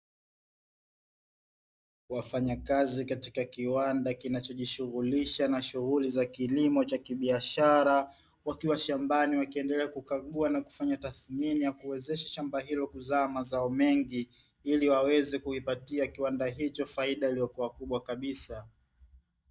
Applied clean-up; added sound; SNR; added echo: neural mask model DeepFilterNet 3.